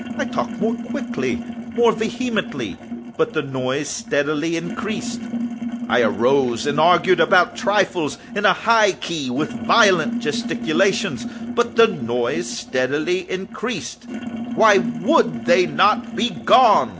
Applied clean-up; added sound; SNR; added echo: none; Sink (filling or washing); 9 dB; none.